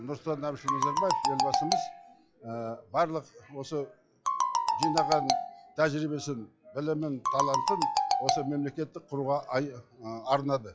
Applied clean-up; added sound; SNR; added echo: classical method log-MMSE.